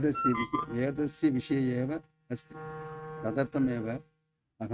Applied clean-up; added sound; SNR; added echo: neural mask model RNNoise.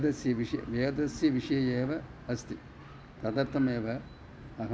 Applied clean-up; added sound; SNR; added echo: none; none; none; none.